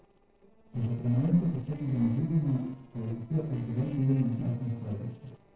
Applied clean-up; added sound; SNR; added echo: neural separator model SepFormer DNS4.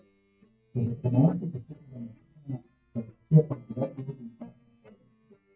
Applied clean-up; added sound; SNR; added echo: neural mask model DeepFilterNet 3.